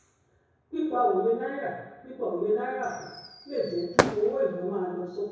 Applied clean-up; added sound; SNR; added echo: none; Fireworks; 2 dB; reverberation time 1.0 s.